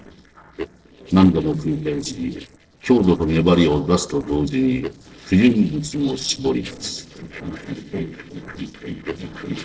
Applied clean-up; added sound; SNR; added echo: neural separator model SepFormer DNS4.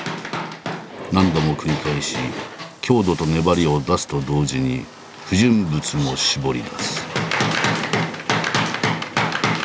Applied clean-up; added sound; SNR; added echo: none; none; none; none.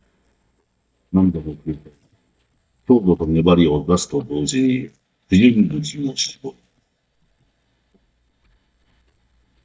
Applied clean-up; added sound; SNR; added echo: neural mask model DeepFilterNet 3.